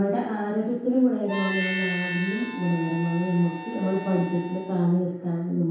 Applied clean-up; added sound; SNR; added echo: none; Harmonica; 9 dB; reverberation time 0.8 s.